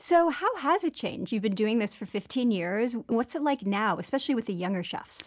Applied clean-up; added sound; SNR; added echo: none; none; none; none.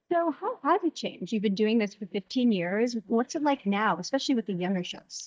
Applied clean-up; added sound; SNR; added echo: neural mask model DeepFilterNet 3.